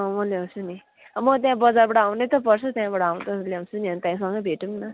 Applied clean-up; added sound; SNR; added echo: none; none; none; none.